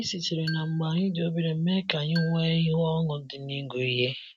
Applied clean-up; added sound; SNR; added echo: neural mask model RNNoise.